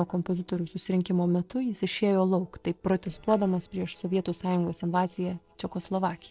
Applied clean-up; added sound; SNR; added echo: neural separator model SepFormer DNS4.